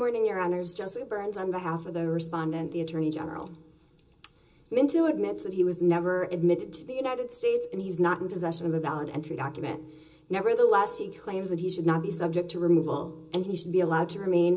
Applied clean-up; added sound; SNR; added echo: none; none; none; reverberation time 0.2 s.